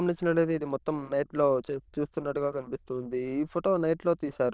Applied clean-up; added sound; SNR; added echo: neural diffusion model UNIVERSE++.